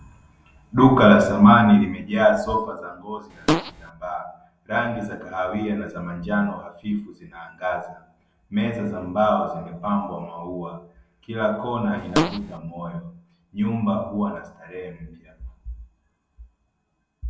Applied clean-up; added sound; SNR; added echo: none; Fart; 1 dB; reverberation time 0.2 s.